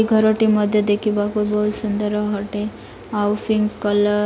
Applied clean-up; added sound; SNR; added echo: none; none; none; none.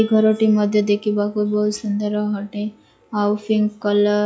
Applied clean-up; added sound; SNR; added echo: classical method log-MMSE.